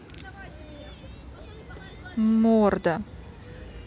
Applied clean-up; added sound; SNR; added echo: none; none; none; none.